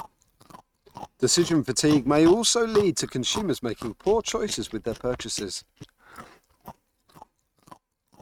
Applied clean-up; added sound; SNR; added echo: neural mask model RNNoise.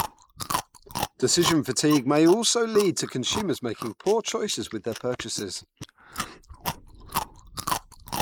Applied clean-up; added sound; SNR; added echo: neural mask model Resemble Enhance denoiser.